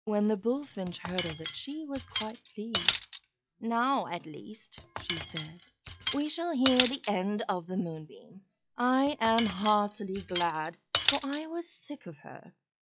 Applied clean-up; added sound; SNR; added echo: classical method log-MMSE.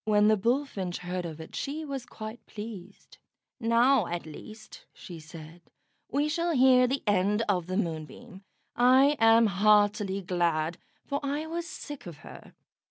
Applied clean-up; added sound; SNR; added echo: none; none; none; none.